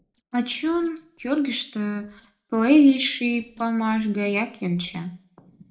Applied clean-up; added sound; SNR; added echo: neural separator model SepFormer DNS4.